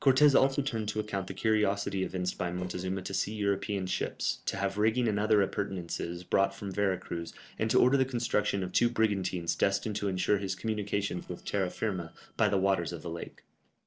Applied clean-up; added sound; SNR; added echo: neural separator model SepFormer DNS4.